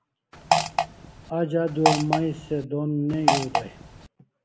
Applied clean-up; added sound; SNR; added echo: none; Fart; -2 dB; none.